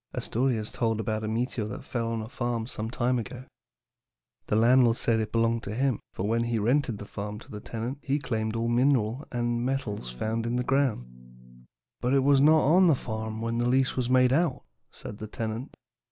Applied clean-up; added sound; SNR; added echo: none; Electric guitar / Strum; 16 dB; none.